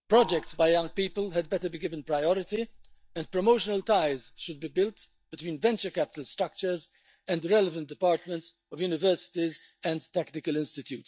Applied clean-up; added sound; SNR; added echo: neural mask model DeepFilterNet 3.